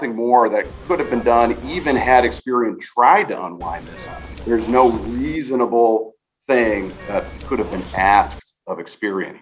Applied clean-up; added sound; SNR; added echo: none; Zipper (clothing) / Telephone; 15 dB; none.